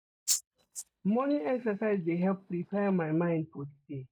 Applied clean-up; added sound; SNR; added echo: neural mask model DeepFilterNet 3.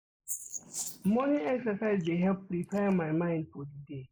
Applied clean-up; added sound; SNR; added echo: neural mask model Resemble Enhance denoiser.